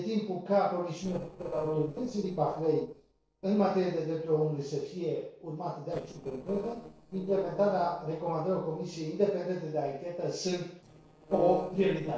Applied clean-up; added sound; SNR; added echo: neural separator model SepFormer DNS4.